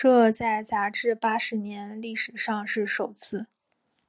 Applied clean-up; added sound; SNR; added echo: none; none; none; none.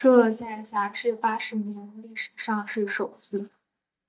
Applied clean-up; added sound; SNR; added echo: neural mask model DeepFilterNet 3.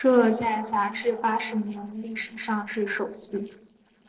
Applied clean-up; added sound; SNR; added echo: neural separator model SepFormer DNS4.